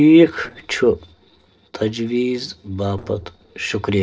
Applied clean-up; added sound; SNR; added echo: neural separator model SepFormer DNS4.